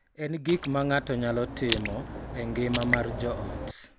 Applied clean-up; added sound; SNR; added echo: none; Raindrop; 4 dB; none.